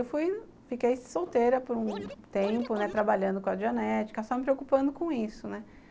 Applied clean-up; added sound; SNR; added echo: none; Scratching (performance technique); 12 dB; none.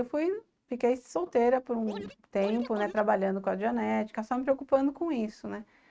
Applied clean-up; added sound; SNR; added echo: neural mask model RNNoise.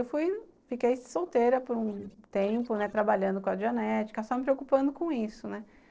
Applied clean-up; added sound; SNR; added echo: neural separator model SepFormer DNS4.